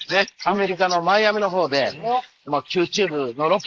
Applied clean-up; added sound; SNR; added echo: neural mask model Resemble Enhance denoiser.